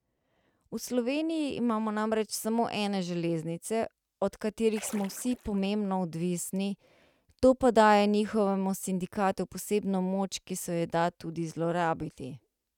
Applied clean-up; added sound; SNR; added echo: neural mask model RNNoise.